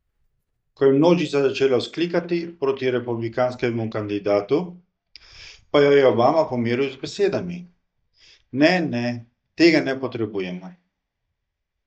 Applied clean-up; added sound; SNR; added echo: neural mask model DeepFilterNet 3.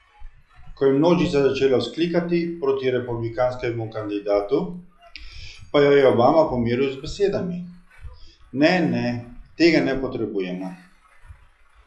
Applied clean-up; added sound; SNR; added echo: classical method log-MMSE.